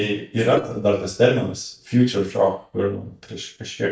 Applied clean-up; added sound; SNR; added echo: neural mask model DeepFilterNet 3.